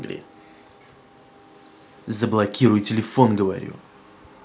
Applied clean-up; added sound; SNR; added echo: none; none; none; none.